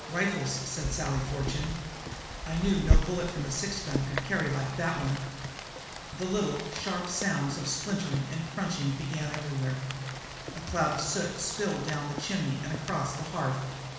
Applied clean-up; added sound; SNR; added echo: none; Rain; 3 dB; reverberation time 1.1 s.